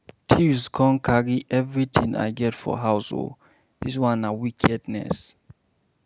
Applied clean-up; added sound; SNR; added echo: none; none; none; none.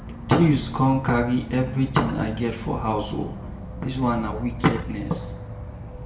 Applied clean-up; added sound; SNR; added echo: none; Insect / Frog; 10 dB; reverberation time 0.6 s.